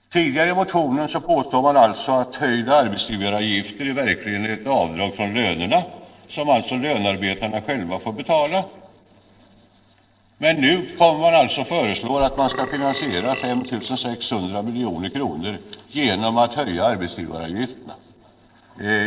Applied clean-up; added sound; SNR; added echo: neural separator model SepFormer DNS4.